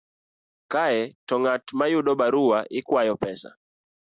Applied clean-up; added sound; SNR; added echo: none; none; none; none.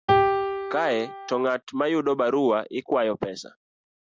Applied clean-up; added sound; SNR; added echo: none; Piano; -2 dB; none.